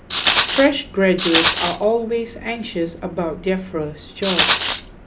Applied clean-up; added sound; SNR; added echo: none; Rattle; -1 dB; none.